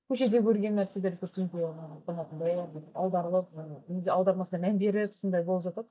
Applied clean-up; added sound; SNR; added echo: neural mask model DeepFilterNet 3.